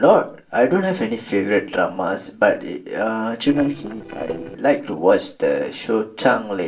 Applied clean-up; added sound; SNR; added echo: neural separator model SepFormer DNS4.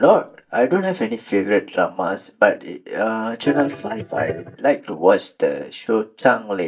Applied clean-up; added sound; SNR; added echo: neural mask model DeepFilterNet 3.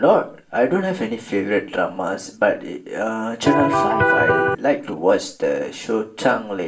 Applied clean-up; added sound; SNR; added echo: none; Electric guitar; -3 dB; reverberation time 0.3 s.